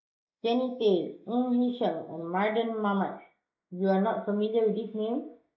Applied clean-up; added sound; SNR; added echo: neural mask model Resemble Enhance denoiser.